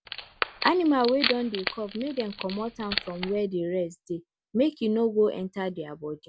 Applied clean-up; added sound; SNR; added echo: none; Wood; 6 dB; none.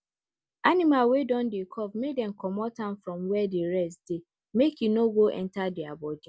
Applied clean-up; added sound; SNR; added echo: none; none; none; none.